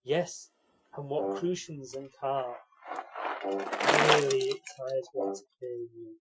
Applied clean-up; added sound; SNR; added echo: classical method Wiener filter.